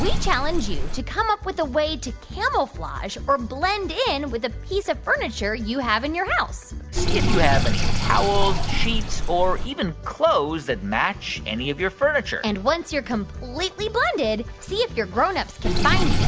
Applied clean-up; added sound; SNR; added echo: none; Sink (filling or washing); 1 dB; none.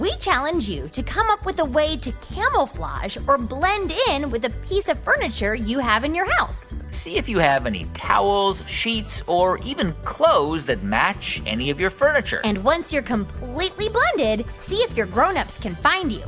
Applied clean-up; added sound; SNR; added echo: none; none; none; none.